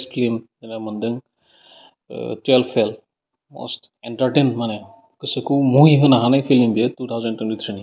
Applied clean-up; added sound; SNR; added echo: none; none; none; none.